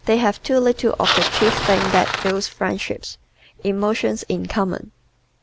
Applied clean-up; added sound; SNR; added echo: none; Bicycle; 6 dB; none.